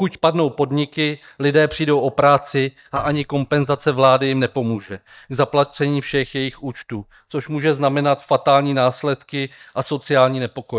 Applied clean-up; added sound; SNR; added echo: neural mask model DeepFilterNet 3.